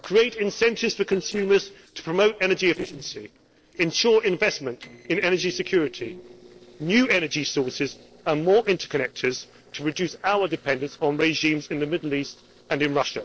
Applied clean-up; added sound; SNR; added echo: neural separator model SepFormer DNS4.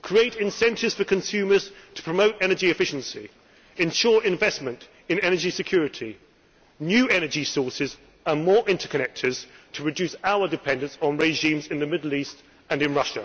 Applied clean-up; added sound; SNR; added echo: none; none; none; none.